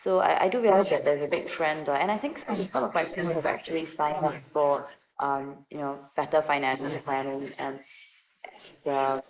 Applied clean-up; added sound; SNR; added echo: neural mask model Resemble Enhance denoiser.